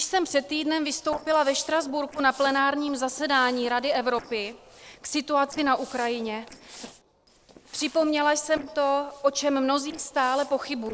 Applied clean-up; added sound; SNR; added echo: neural separator model SepFormer DNS4.